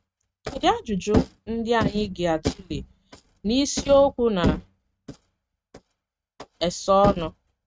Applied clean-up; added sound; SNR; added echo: neural mask model RNNoise.